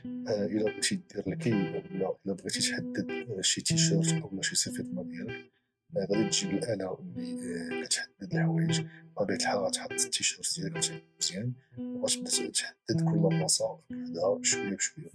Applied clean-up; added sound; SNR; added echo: neural mask model RNNoise.